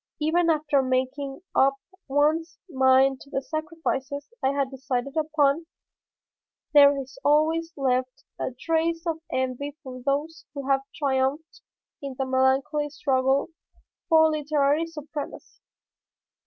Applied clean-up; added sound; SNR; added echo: none; none; none; none.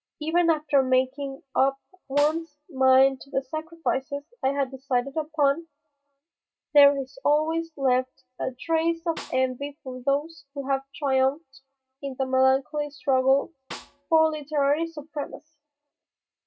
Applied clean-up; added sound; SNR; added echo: none; Snare drum; 18 dB; reverberation time 0.2 s.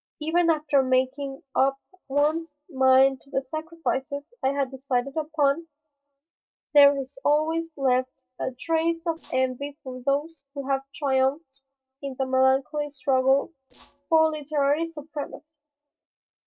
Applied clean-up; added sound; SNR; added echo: neural separator model SepFormer DNS4.